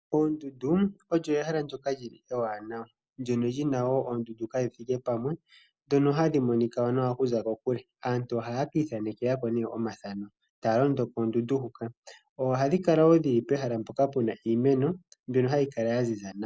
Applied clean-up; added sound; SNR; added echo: none; none; none; none.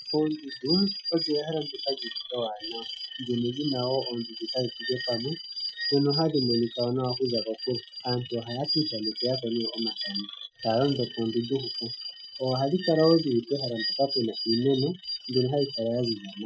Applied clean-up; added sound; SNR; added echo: classical method Wiener filter.